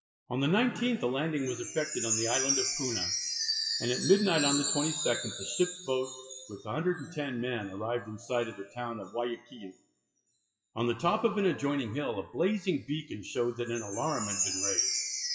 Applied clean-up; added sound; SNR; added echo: classical method WPE with log-MMSE.